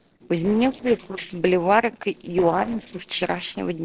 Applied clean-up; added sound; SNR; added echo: neural separator model SepFormer DNS4.